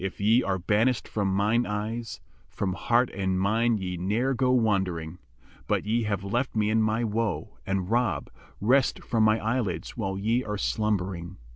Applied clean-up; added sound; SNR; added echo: none; none; none; none.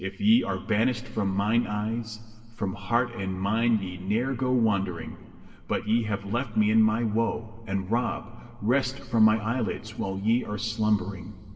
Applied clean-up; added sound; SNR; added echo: none; none; none; reverberation time 1.7 s.